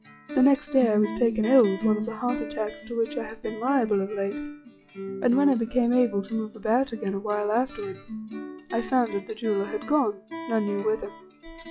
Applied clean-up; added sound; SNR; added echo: classical method log-MMSE.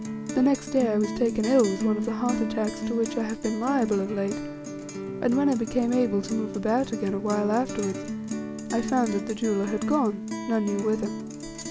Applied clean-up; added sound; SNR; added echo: none; Guitar; 6 dB; none.